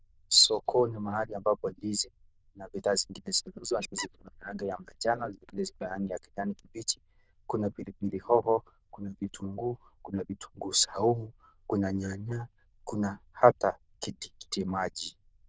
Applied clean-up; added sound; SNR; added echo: neural diffusion model UNIVERSE++.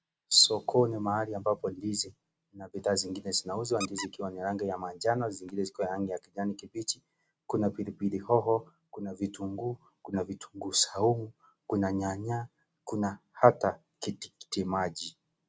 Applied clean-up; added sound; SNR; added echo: none; Squeak; 15 dB; none.